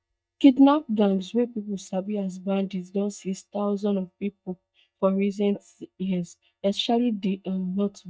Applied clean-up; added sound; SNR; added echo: neural mask model DeepFilterNet 3.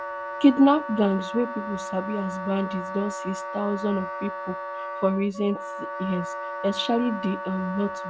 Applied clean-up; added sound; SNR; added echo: none; Wind instrument, woodwind instrument; 7 dB; none.